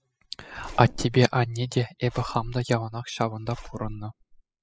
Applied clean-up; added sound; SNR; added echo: classical method spectral subtraction.